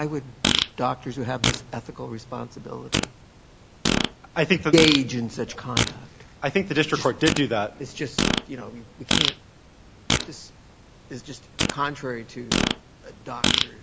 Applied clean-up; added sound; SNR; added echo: none; Fart; 1 dB; none.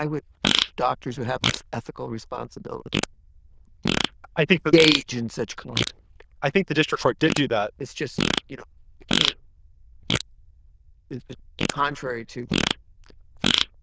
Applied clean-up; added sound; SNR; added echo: neural diffusion model UNIVERSE++.